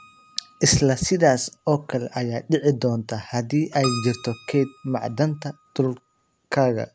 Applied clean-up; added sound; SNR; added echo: none; Keyboard (musical); 19 dB; none.